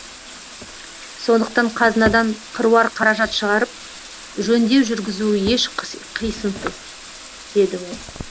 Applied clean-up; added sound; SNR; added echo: none; Bathtub (filling or washing) + Drawer open or close; 14 dB; none.